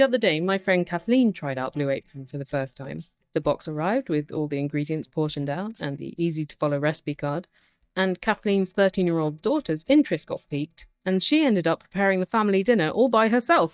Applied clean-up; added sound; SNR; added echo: neural mask model DeepFilterNet 3.